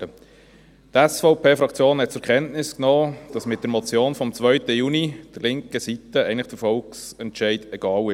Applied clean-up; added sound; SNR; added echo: none; none; none; none.